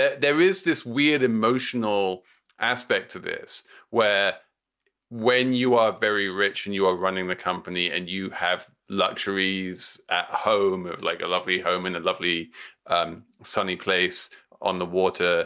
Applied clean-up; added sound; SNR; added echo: none; none; none; none.